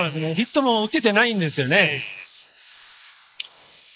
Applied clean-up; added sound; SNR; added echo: neural mask model Resemble Enhance denoiser.